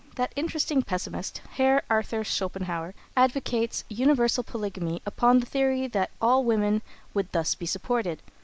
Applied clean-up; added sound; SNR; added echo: neural mask model Resemble Enhance denoiser.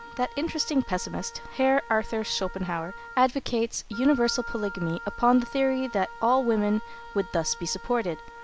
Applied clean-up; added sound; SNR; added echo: none; Wind instrument, woodwind instrument; 16 dB; none.